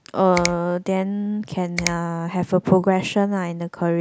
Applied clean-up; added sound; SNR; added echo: none; Finger snapping; 12 dB; none.